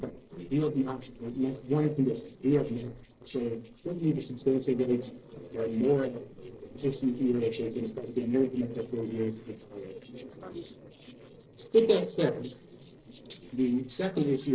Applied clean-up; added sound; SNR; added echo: neural separator model SepFormer DNS4.